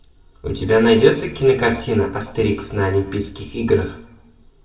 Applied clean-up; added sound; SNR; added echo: none; none; none; reverberation time 0.5 s.